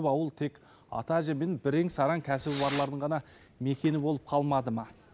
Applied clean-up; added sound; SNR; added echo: none; Fireworks; 16 dB; none.